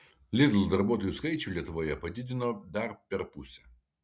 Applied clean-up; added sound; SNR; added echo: none; none; none; none.